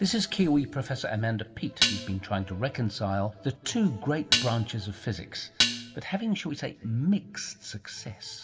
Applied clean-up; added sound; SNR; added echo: none; Dishes, pots, and pans; -1 dB; reverberation time 1.0 s.